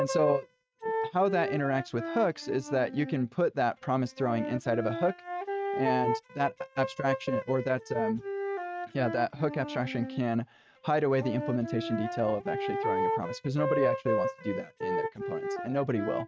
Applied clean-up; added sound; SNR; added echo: neural mask model RNNoise.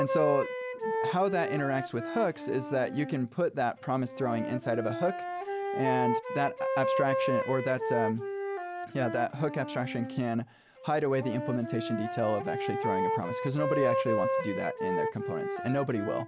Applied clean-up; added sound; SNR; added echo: none; Wind instrument, woodwind instrument; 2 dB; none.